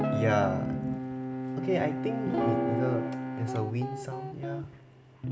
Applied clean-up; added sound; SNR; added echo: none; Bowed string instrument + Guitar; -1 dB; none.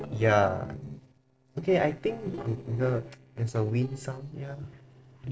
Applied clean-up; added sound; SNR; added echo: neural separator model SepFormer DNS4.